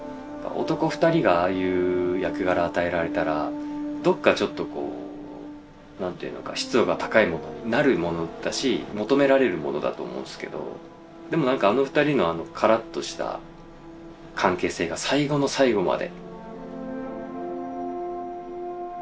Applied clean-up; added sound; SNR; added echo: none; none; none; none.